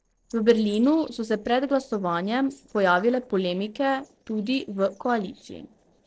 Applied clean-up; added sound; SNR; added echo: neural separator model SepFormer DNS4.